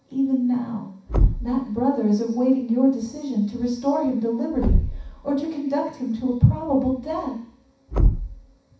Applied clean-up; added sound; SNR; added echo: none; Thump, thud; 3 dB; reverberation time 0.7 s.